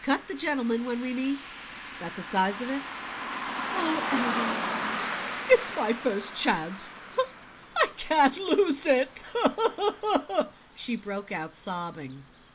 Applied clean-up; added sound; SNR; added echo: none; Car passing by; 8 dB; none.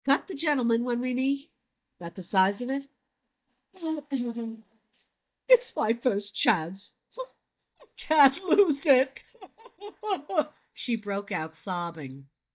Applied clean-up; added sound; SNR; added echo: neural mask model DeepFilterNet 3.